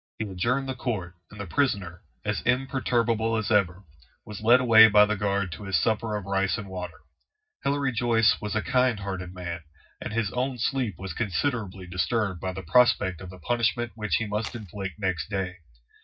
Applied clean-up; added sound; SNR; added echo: neural mask model DeepFilterNet 3.